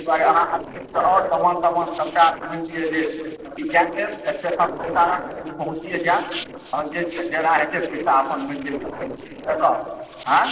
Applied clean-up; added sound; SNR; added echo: neural separator model SepFormer DNS4.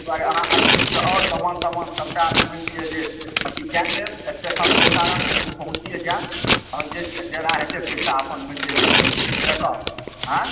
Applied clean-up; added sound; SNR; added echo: none; Tearing; -3 dB; reverberation time 2.0 s.